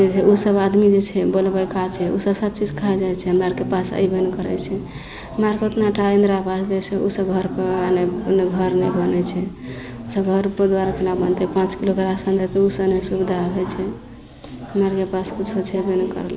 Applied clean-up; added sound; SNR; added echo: none; none; none; none.